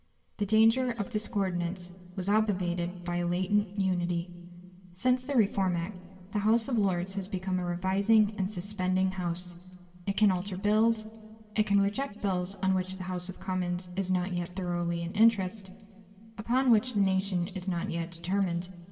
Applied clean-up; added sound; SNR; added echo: none; none; none; reverberation time 2.8 s.